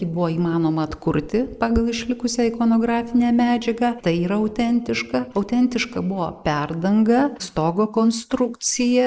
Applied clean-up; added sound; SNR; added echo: neural mask model Resemble Enhance denoiser.